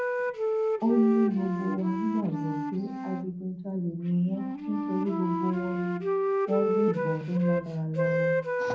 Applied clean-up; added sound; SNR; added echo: none; Wind instrument, woodwind instrument; 1 dB; reverberation time 0.6 s.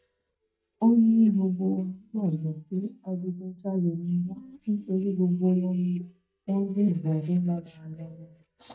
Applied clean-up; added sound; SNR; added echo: neural mask model DeepFilterNet 3.